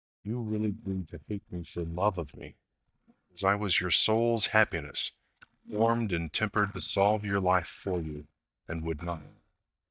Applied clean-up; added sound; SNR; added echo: neural mask model DeepFilterNet 3.